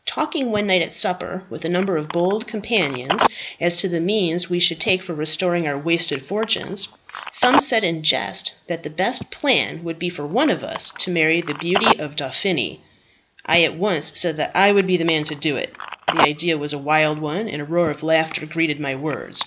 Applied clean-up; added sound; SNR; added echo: none; Telephone; 9 dB; none.